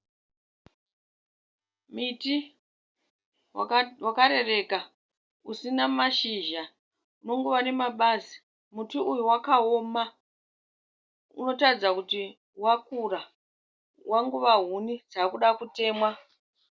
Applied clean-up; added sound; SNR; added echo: none; none; none; none.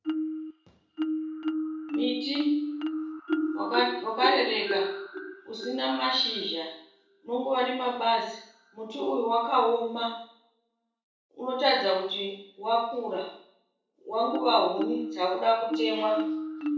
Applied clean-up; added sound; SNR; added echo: none; Marimba, xylophone; 5 dB; reverberation time 0.6 s.